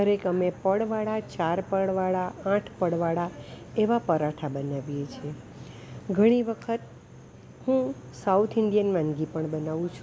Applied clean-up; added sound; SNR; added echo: none; none; none; none.